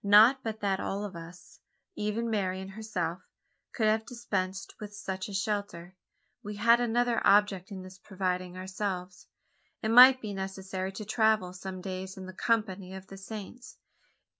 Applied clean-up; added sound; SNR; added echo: none; none; none; none.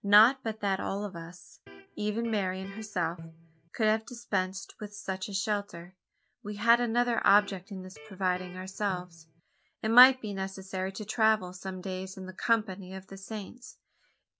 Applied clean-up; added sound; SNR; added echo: none; Electric guitar; 18 dB; none.